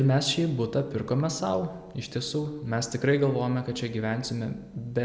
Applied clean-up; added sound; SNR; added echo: none; none; none; none.